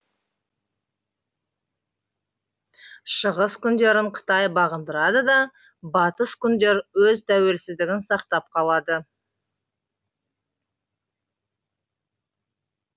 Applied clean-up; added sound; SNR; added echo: none; none; none; none.